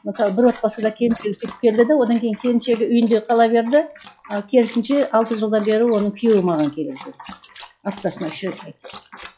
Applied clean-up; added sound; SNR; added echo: classical method log-MMSE.